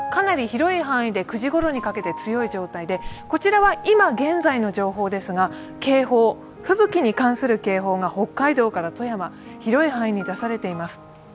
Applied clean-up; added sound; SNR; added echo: none; Whoosh, swoosh, swish; 14 dB; none.